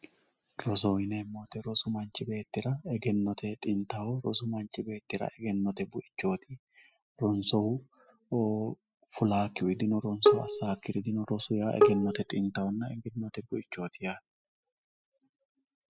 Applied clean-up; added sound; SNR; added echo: classical method spectral subtraction.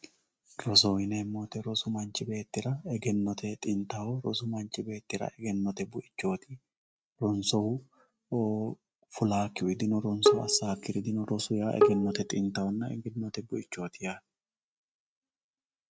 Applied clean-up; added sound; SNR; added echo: neural mask model RNNoise.